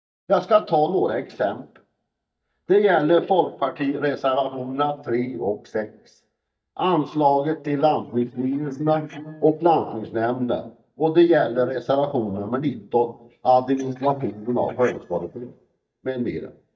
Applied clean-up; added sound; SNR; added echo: neural mask model DeepFilterNet 3.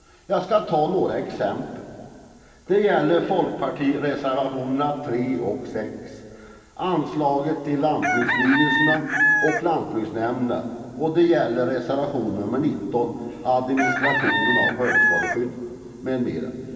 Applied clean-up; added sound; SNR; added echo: none; Chicken, rooster; 0 dB; reverberation time 2.4 s.